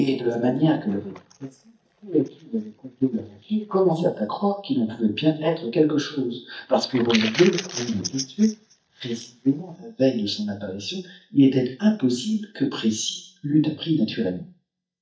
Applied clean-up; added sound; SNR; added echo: neural mask model DeepFilterNet 3.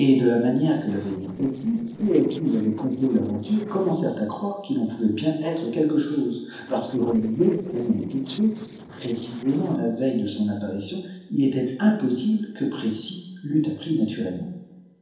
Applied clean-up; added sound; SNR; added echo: neural separator model SepFormer DNS4.